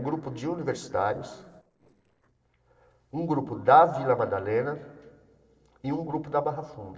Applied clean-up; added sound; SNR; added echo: neural separator model SepFormer DNS4.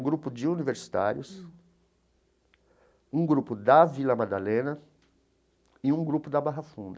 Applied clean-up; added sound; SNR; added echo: none; none; none; none.